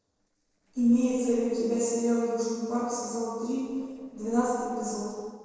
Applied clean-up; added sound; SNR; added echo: neural separator model SepFormer DNS4.